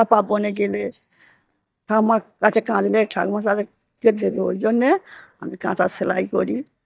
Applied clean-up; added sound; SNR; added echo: neural mask model DeepFilterNet 3.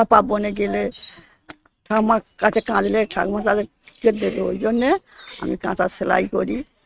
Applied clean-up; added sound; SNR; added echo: neural mask model RNNoise.